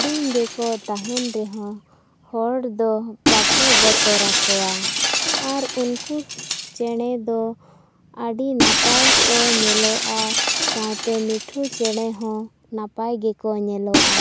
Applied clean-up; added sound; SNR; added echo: none; Shatter; -3 dB; none.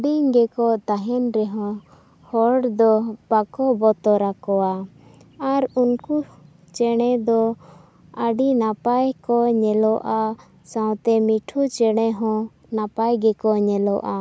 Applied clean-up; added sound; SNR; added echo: none; none; none; none.